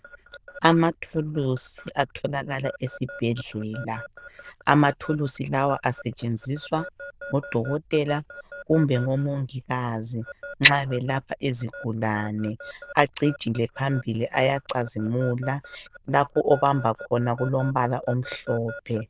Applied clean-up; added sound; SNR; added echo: neural diffusion model UNIVERSE++.